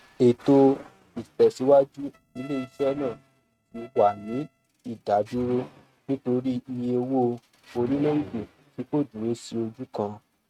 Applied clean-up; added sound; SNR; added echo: neural mask model RNNoise.